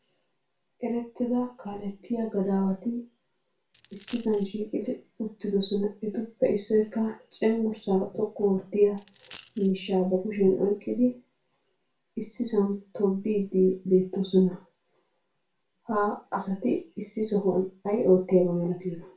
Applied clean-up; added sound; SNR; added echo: none; Coin (dropping); 17 dB; reverberation time 0.3 s.